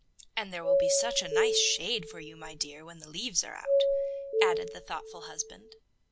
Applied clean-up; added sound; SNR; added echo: none; Doorbell; -5 dB; none.